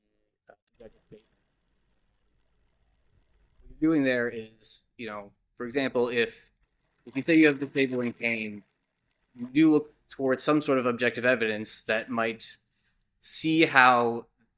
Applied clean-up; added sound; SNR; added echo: neural mask model DeepFilterNet 3.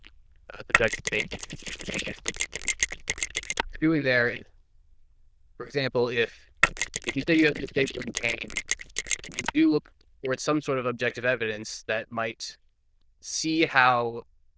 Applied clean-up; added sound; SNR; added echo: neural diffusion model UNIVERSE++.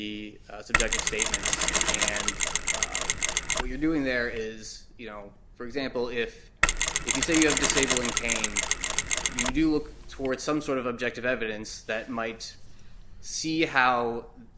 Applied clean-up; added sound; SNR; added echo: none; Mechanisms; -3 dB; none.